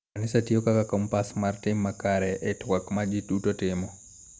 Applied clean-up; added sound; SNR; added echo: none; none; none; none.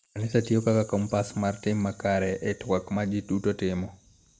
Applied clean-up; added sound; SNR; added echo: neural mask model Resemble Enhance denoiser.